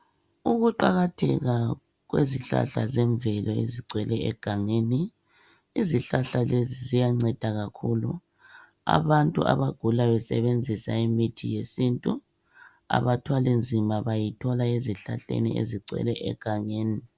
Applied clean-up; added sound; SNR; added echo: none; none; none; none.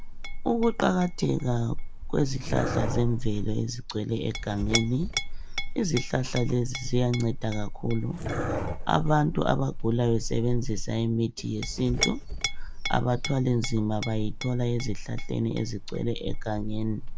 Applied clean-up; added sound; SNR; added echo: none; Dog + Chink, clink; 3 dB; none.